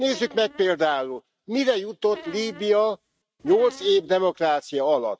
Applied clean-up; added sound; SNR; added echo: neural mask model RNNoise.